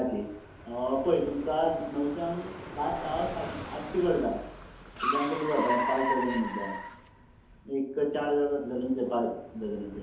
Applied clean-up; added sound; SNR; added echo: none; Car; 7 dB; reverberation time 2.2 s.